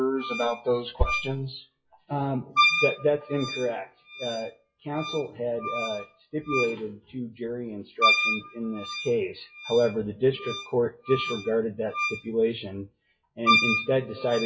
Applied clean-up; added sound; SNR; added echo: classical method WPE with log-MMSE.